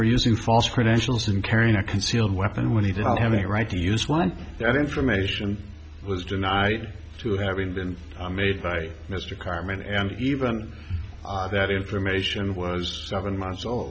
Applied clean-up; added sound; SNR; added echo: none; none; none; none.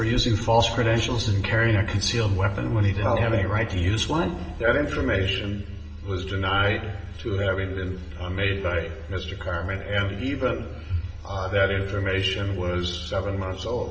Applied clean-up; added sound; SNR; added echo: none; none; none; reverberation time 1.0 s.